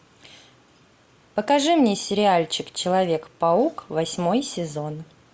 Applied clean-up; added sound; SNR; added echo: none; none; none; none.